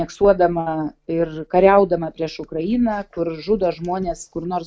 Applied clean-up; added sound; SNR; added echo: none; none; none; none.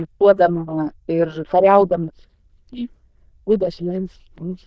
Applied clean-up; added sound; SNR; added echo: neural diffusion model UNIVERSE++.